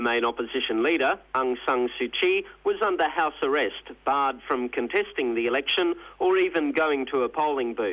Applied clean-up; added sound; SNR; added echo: none; none; none; none.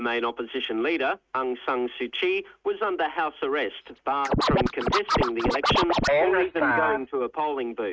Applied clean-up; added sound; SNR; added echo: neural mask model RNNoise.